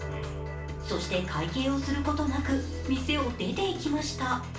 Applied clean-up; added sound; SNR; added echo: none; none; none; reverberation time 0.3 s.